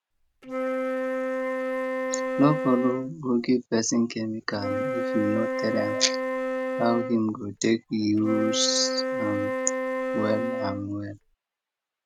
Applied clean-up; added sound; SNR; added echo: none; Wind instrument, woodwind instrument; 2 dB; none.